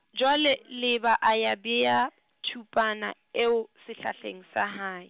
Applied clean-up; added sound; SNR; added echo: none; none; none; none.